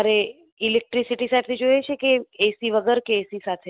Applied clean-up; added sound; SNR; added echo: none; none; none; none.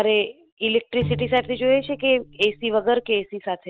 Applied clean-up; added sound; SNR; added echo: none; Bowed string instrument; 12 dB; none.